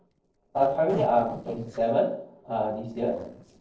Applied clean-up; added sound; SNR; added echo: neural separator model SepFormer DNS4.